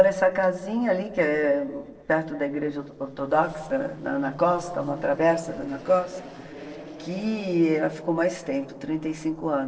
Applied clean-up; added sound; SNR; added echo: neural separator model SepFormer DNS4.